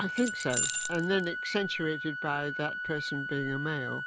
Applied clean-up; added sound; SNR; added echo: none; Organ + Keys jangling; 2 dB; none.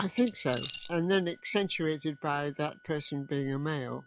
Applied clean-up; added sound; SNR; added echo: classical method log-MMSE.